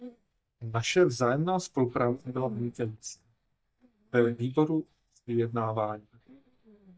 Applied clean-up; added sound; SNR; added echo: neural mask model DeepFilterNet 3.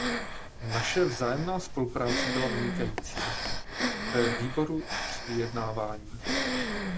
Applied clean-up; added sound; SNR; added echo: none; Breathing; 0 dB; none.